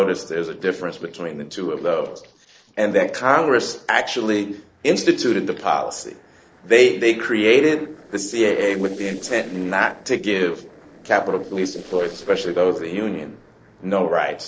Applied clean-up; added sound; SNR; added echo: neural separator model SepFormer DNS4.